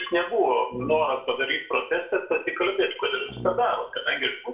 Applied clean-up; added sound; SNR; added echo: none; Brass instrument; 16 dB; reverberation time 0.4 s.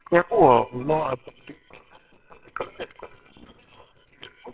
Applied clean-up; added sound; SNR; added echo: neural separator model SepFormer WHAMR!.